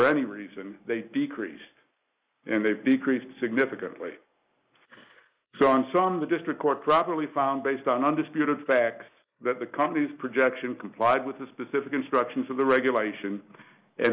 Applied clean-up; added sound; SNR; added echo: neural mask model Resemble Enhance denoiser.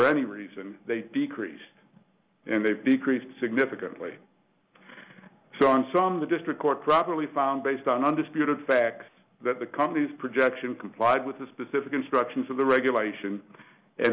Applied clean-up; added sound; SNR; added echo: none; none; none; none.